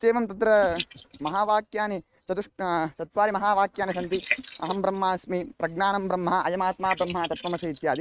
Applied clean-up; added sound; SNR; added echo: neural mask model RNNoise.